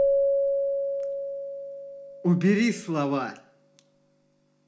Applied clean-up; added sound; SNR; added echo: none; Keyboard (musical); 0 dB; reverberation time 0.4 s.